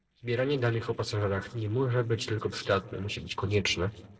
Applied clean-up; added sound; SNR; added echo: neural separator model SepFormer DNS4.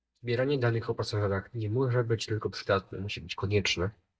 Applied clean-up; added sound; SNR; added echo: neural mask model DeepFilterNet 3.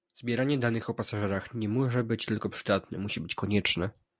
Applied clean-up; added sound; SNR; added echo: none; none; none; none.